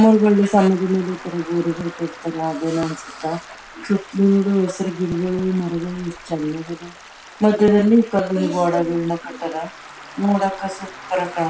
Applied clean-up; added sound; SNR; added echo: none; Traffic noise, roadway noise + Stream; 19 dB; none.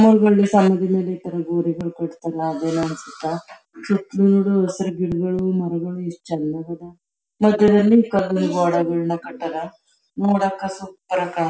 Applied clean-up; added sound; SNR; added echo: none; none; none; none.